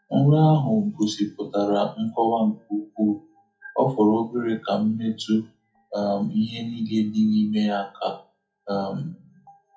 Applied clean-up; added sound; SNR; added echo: classical method WPE with log-MMSE.